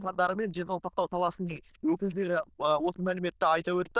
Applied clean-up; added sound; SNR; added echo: neural diffusion model UNIVERSE++.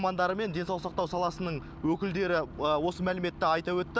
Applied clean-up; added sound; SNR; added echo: none; none; none; none.